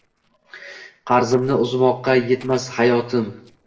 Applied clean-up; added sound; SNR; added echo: neural separator model SepFormer DNS4.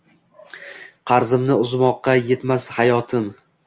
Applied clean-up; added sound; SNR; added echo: none; none; none; none.